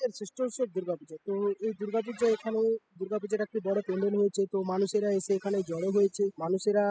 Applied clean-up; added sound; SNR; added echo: classical method spectral subtraction.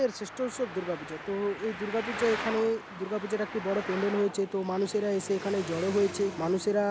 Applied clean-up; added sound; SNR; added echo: none; Traffic noise, roadway noise; 10 dB; none.